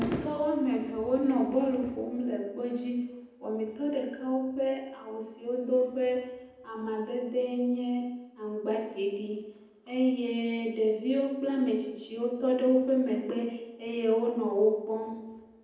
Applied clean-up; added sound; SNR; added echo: none; none; none; reverberation time 0.9 s.